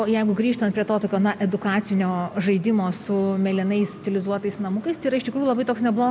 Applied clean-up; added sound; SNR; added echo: none; none; none; none.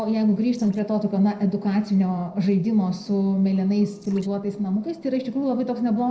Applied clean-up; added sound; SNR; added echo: neural separator model SepFormer DNS4.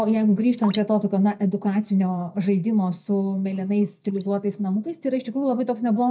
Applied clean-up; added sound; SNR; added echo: neural mask model DeepFilterNet 3.